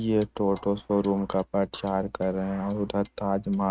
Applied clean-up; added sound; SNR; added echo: neural mask model RNNoise.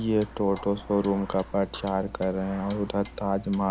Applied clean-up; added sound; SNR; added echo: none; Clock + Bathtub (filling or washing); 16 dB; none.